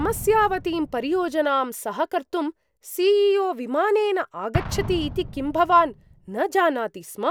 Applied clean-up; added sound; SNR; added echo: none; Explosion; 14 dB; none.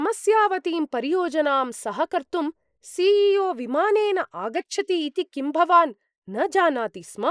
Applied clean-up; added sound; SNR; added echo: neural mask model Resemble Enhance denoiser.